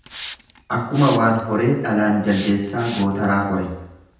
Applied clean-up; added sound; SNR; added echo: none; Hiss; 19 dB; reverberation time 0.9 s.